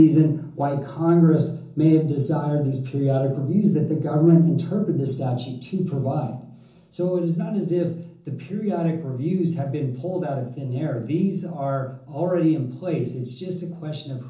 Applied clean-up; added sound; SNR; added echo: none; none; none; reverberation time 0.6 s.